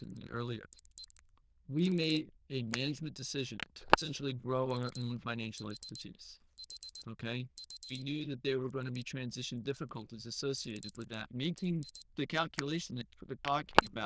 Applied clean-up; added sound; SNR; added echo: neural diffusion model UNIVERSE++.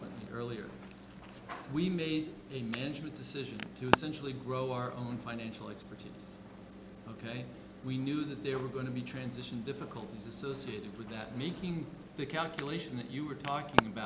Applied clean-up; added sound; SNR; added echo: none; Alarm; 2 dB; none.